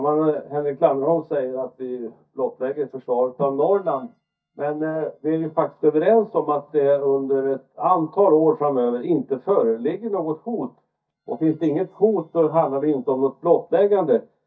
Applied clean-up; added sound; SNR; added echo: neural mask model DeepFilterNet 3.